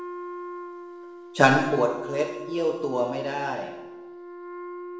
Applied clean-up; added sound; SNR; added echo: none; Wind instrument, woodwind instrument; 11 dB; reverberation time 0.9 s.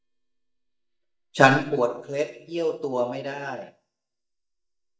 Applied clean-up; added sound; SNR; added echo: neural mask model DeepFilterNet 3.